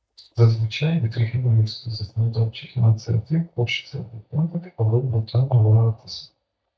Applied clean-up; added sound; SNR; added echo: neural mask model DeepFilterNet 3.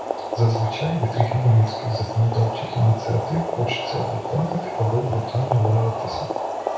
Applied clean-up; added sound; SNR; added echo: none; Boiling; 5 dB; reverberation time 0.6 s.